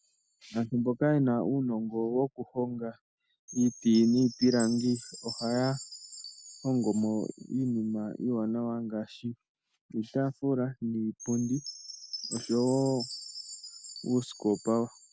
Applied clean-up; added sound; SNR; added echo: none; Chime; 16 dB; none.